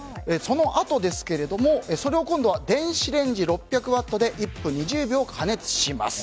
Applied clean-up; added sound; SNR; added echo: none; none; none; none.